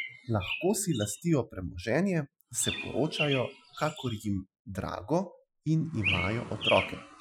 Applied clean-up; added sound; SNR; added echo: classical method Wiener filter.